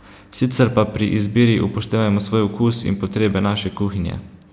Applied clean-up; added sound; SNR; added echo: none; none; none; none.